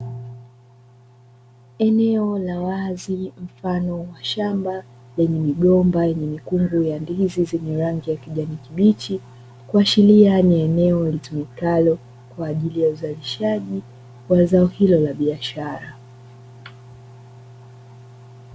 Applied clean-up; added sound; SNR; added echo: none; none; none; none.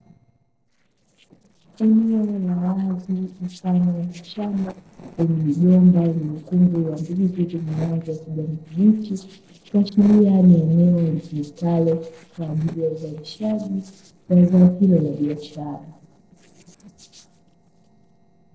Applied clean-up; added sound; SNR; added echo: neural separator model SepFormer DNS4.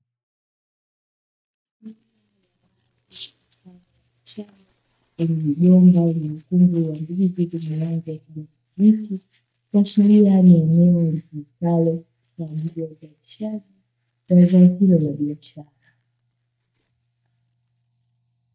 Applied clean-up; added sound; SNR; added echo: neural mask model DeepFilterNet 3.